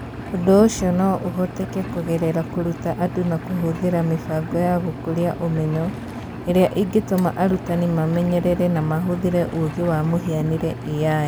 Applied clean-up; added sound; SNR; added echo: none; Engine; 10 dB; none.